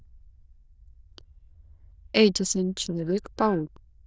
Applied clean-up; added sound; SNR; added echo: neural diffusion model UNIVERSE++.